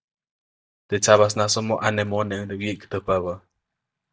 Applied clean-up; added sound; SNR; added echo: neural mask model DeepFilterNet 3.